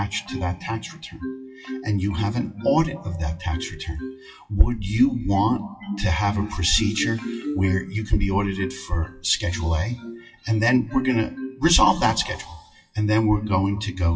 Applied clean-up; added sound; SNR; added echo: classical method WPE with log-MMSE.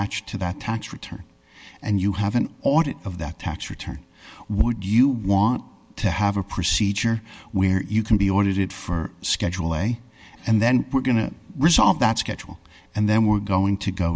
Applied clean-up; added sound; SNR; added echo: none; none; none; none.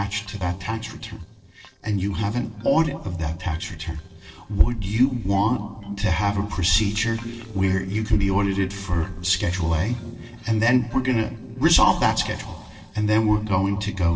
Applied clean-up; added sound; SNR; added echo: neural separator model SepFormer DNS4.